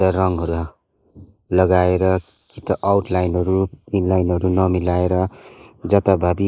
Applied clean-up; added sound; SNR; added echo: neural mask model Resemble Enhance denoiser.